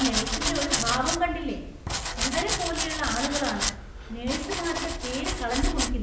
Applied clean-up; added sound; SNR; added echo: none; Domestic sounds, home sounds; -1 dB; reverberation time 0.7 s.